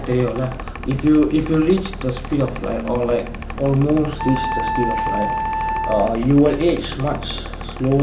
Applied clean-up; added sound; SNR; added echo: none; Wind instrument, woodwind instrument + Mechanical fan; 7 dB; none.